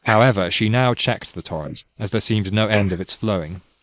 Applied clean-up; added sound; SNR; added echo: neural mask model Resemble Enhance denoiser.